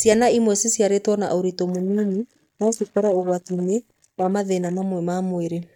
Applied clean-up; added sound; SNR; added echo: neural mask model DeepFilterNet 3.